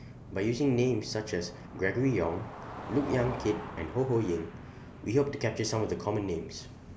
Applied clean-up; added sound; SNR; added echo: none; Car passing by; 14 dB; none.